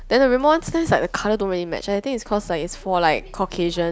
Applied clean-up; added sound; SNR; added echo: none; Growling; 19 dB; none.